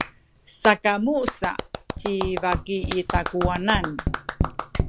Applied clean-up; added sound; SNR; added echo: none; Tap + Clapping; 3 dB; none.